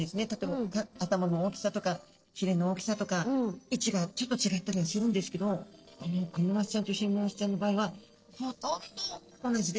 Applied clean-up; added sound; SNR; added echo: neural separator model SepFormer DNS4.